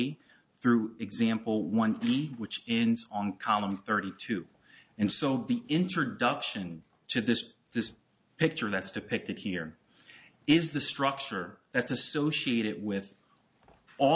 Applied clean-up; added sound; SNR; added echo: none; none; none; none.